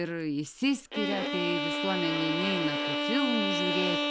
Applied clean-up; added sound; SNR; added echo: none; Bowed string instrument; 0 dB; none.